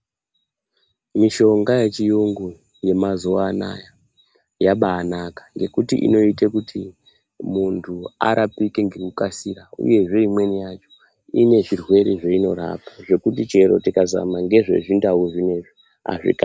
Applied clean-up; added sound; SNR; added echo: none; none; none; none.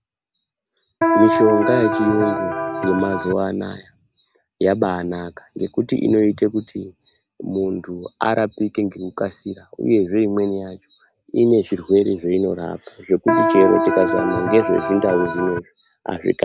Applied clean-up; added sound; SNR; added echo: none; Electric guitar; 0 dB; none.